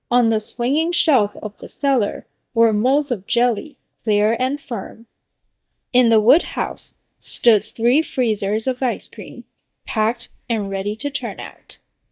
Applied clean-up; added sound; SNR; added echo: neural mask model DeepFilterNet 3.